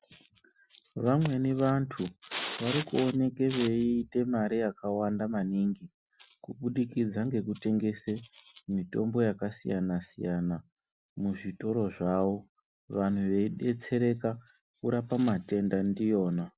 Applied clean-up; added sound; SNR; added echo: none; none; none; none.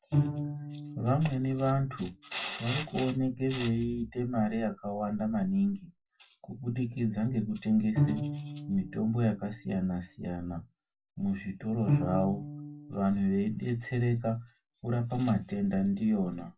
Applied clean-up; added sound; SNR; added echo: none; Bowed string instrument; 5 dB; reverberation time 0.1 s.